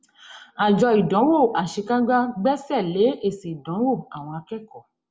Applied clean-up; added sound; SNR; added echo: none; none; none; none.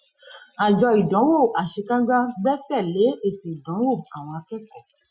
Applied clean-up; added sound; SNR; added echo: classical method Wiener filter.